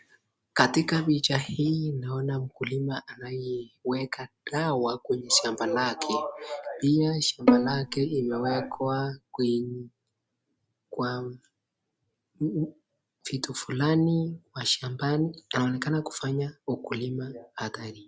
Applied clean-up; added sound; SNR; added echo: none; Bowed string instrument; -2 dB; none.